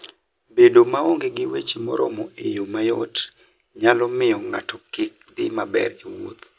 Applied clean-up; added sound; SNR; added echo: none; none; none; none.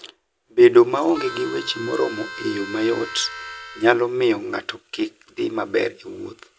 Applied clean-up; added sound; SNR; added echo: none; Harmonica; 13 dB; none.